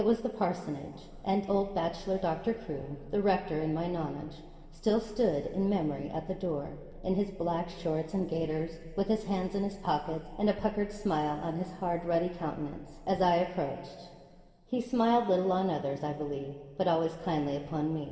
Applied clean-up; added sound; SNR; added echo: none; none; none; reverberation time 2.2 s.